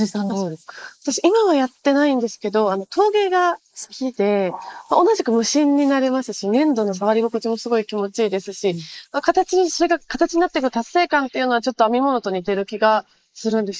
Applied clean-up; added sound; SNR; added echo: neural mask model Resemble Enhance denoiser.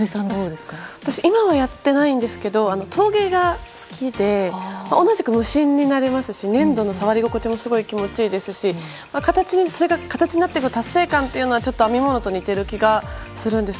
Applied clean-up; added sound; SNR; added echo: none; none; none; none.